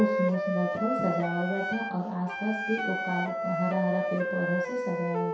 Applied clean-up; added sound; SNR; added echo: none; Wind instrument, woodwind instrument; 1 dB; reverberation time 0.7 s.